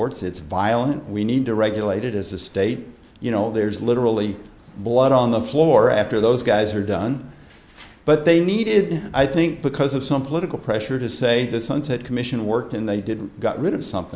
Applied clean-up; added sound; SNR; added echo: none; none; none; none.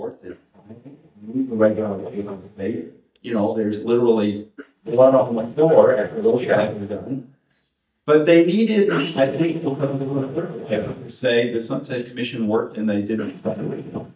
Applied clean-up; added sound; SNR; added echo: neural mask model DeepFilterNet 3.